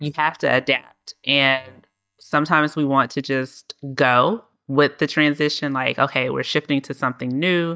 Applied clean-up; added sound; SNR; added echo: neural mask model DeepFilterNet 3.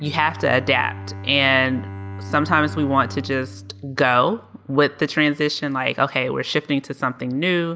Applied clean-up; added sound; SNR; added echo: none; Bowed string instrument; 14 dB; none.